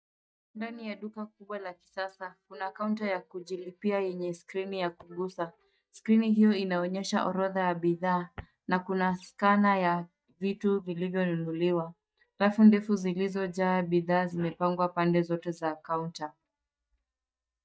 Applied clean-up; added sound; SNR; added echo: neural mask model DeepFilterNet 3.